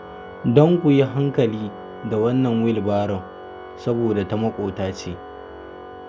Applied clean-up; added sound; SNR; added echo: none; Organ; 15 dB; none.